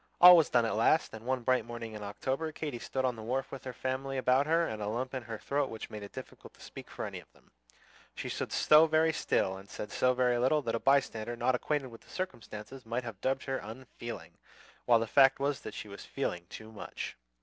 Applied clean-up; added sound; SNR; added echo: none; none; none; none.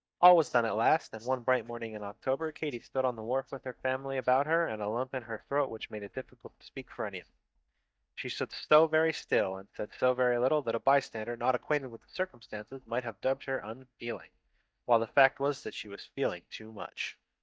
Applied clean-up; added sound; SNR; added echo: neural mask model DeepFilterNet 3.